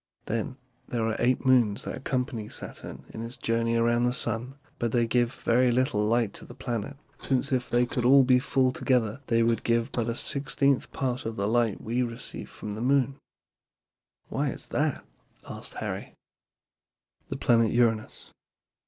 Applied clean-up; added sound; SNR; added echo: neural separator model SepFormer DNS4.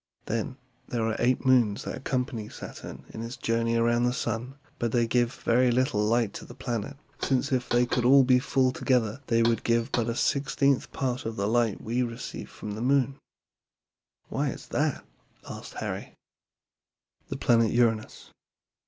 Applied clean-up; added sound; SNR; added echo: none; Knock; 13 dB; none.